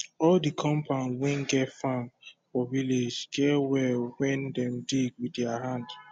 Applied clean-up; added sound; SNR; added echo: none; none; none; none.